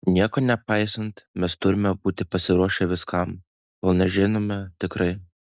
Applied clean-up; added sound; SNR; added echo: none; none; none; none.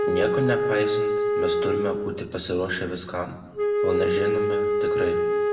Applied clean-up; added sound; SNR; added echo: none; Wind instrument, woodwind instrument; -5 dB; reverberation time 0.8 s.